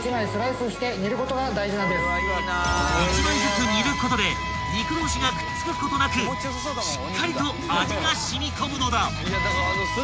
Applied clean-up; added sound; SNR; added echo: none; Wind instrument, woodwind instrument; 7 dB; none.